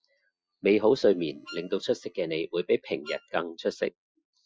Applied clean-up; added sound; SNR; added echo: classical method Wiener filter.